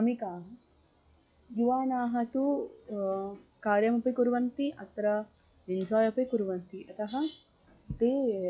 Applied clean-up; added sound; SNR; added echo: classical method log-MMSE.